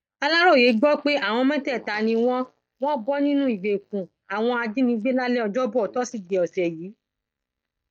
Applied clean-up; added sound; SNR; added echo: neural mask model DeepFilterNet 3.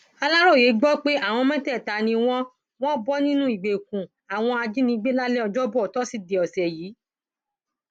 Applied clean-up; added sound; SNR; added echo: none; none; none; none.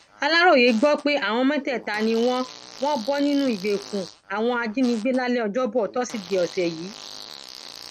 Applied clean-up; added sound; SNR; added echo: none; Fart; 19 dB; none.